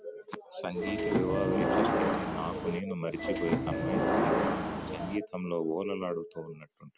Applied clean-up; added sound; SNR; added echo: none; Subway, metro, underground / Sliding door; -4 dB; none.